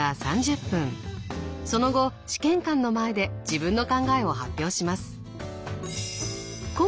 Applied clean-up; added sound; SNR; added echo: none; none; none; none.